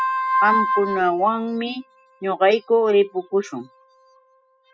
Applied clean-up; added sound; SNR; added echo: classical method spectral subtraction.